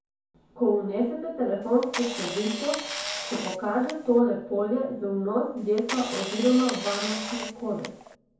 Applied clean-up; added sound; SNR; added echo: none; Camera; 8 dB; reverberation time 0.6 s.